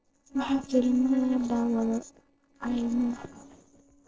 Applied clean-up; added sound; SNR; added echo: neural separator model SepFormer DNS4.